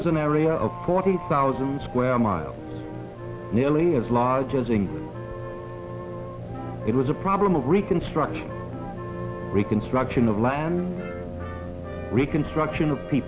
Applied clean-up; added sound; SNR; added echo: none; none; none; none.